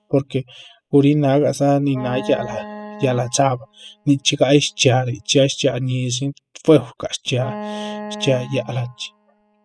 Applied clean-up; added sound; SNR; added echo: classical method spectral subtraction.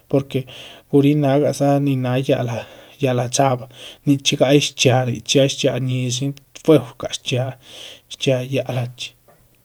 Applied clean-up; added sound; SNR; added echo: none; none; none; none.